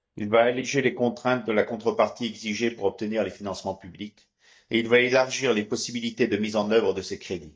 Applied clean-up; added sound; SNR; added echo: neural mask model DeepFilterNet 3.